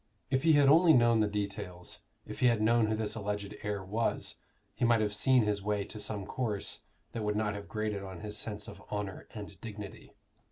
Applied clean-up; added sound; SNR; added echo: none; none; none; none.